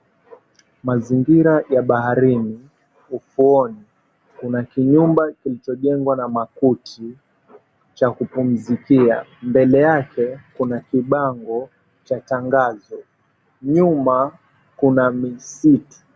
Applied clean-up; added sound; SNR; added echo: none; none; none; none.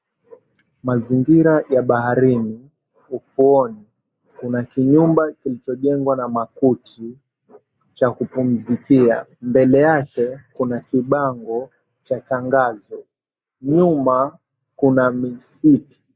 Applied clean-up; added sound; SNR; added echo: neural mask model Resemble Enhance denoiser.